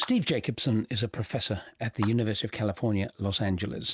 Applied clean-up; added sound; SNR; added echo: neural mask model RNNoise.